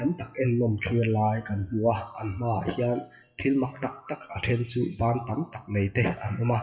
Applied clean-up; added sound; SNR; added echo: classical method WPE with log-MMSE.